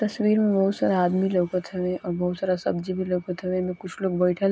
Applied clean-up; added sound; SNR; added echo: none; none; none; none.